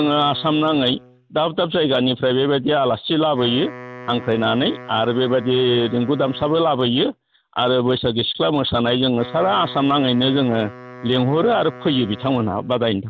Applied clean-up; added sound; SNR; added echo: none; Wind instrument, woodwind instrument; 19 dB; none.